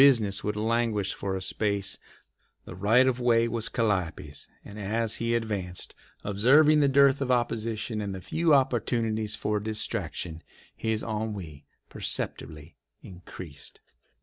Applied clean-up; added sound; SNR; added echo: none; none; none; none.